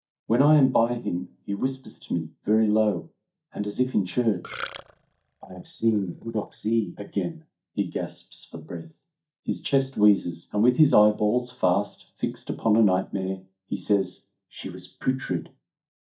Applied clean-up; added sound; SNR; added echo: neural mask model DeepFilterNet 3.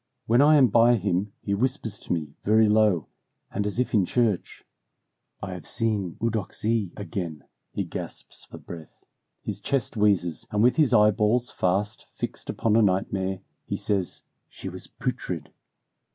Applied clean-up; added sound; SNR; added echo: none; none; none; none.